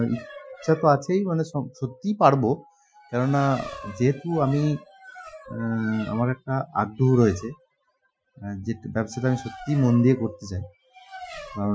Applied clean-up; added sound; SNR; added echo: classical method Wiener filter.